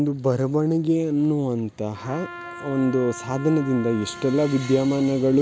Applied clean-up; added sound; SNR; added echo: none; Trumpet; 17 dB; none.